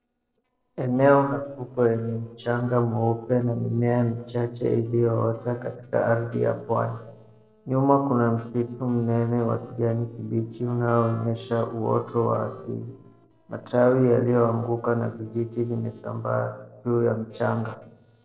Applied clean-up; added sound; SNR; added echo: neural separator model SepFormer DNS4.